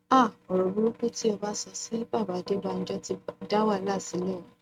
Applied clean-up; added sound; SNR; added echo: neural mask model RNNoise.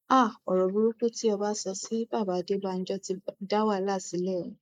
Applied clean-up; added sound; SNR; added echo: neural mask model Resemble Enhance denoiser.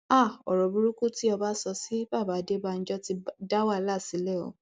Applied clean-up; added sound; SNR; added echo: none; none; none; none.